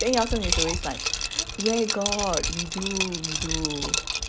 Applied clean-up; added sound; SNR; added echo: none; Liquid; 1 dB; none.